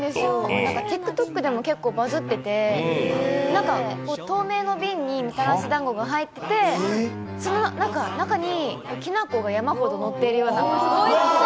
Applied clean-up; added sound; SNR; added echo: none; none; none; none.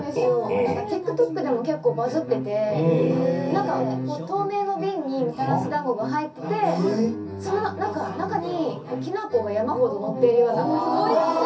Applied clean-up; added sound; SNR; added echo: none; none; none; reverberation time 0.3 s.